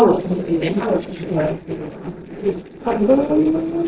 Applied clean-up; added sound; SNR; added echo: neural separator model SepFormer DNS4.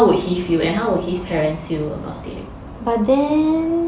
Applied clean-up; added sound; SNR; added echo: none; none; none; none.